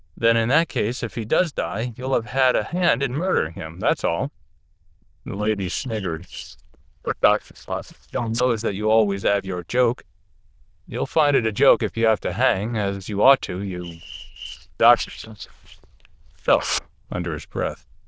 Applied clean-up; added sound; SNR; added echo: neural diffusion model UNIVERSE++.